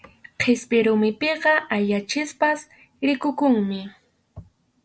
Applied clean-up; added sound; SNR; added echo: none; none; none; none.